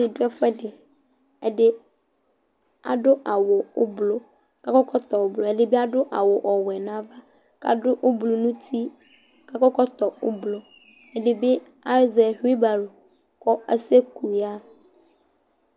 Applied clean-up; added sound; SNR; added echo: none; none; none; none.